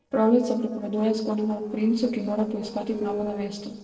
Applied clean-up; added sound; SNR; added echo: neural separator model SepFormer DNS4.